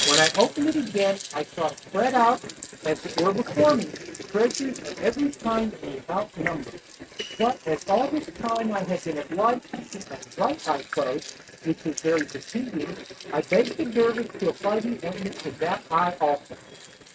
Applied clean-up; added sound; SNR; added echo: neural mask model RNNoise.